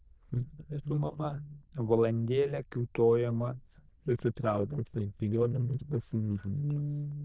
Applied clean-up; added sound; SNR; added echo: neural diffusion model UNIVERSE++.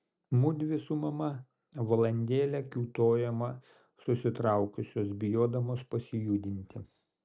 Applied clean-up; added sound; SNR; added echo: none; none; none; none.